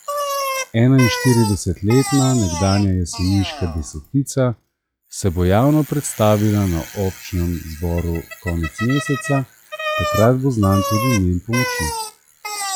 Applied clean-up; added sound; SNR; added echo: classical method log-MMSE.